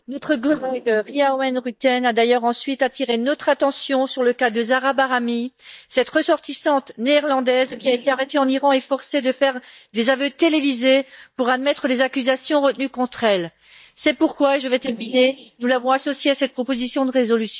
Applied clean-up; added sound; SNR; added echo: neural mask model DeepFilterNet 3.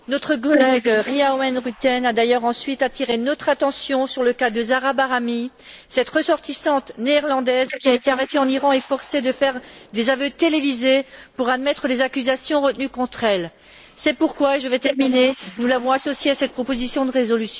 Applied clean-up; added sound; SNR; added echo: neural mask model Resemble Enhance denoiser.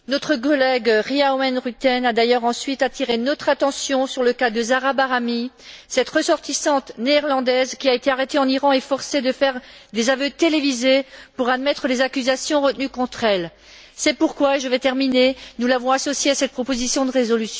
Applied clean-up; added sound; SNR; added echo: none; none; none; none.